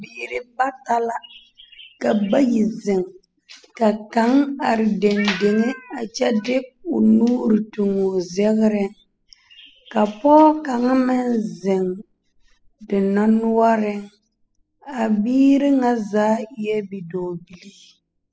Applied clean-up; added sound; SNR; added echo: classical method spectral subtraction.